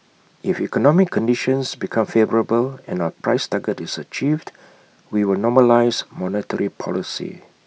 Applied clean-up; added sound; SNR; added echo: none; none; none; none.